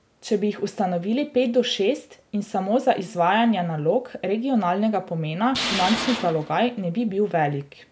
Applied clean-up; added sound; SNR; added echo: none; Tools; 6 dB; none.